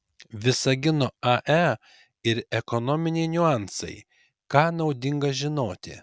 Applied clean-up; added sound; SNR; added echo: none; none; none; none.